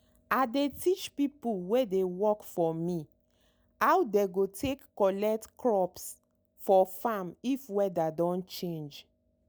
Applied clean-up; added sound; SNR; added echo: none; none; none; none.